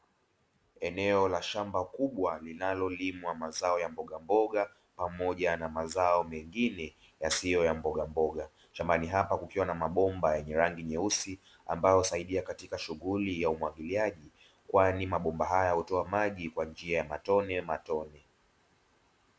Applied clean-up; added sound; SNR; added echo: none; none; none; none.